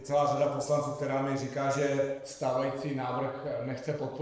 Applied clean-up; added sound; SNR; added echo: neural separator model SepFormer DNS4.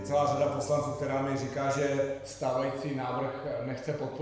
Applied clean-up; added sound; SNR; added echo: none; Acoustic guitar; 18 dB; reverberation time 1.0 s.